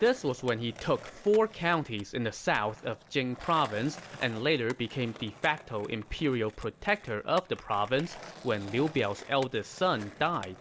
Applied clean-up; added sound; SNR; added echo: none; Skateboard; 18 dB; none.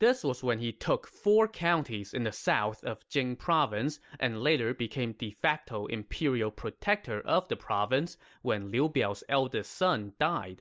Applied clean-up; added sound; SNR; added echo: none; none; none; none.